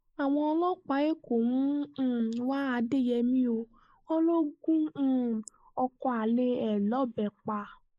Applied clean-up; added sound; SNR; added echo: neural mask model Resemble Enhance denoiser.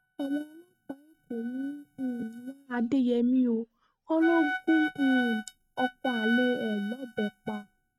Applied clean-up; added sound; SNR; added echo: neural mask model RNNoise.